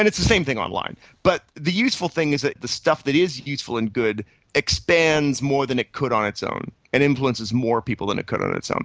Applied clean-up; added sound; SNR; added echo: none; none; none; none.